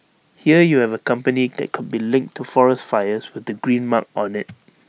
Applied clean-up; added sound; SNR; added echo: none; none; none; none.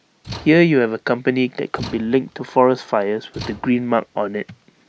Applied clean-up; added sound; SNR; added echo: none; Slam / Tools; 19 dB; none.